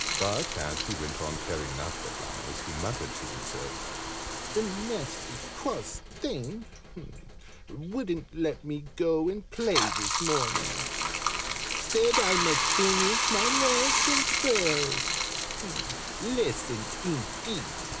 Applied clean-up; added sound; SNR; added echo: none; Bathtub (filling or washing); -1 dB; none.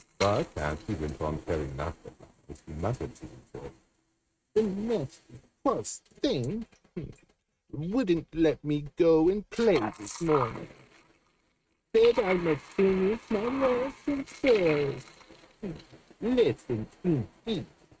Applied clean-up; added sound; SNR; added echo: neural mask model RNNoise.